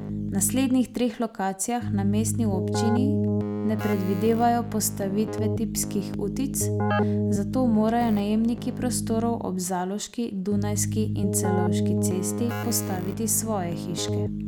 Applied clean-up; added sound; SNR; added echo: none; Keyboard (musical); 1 dB; none.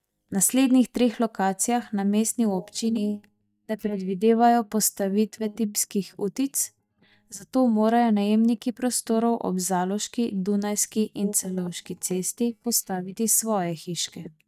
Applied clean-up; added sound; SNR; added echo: neural mask model DeepFilterNet 3.